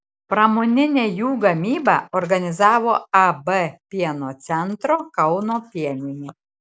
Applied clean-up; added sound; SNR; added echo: none; none; none; none.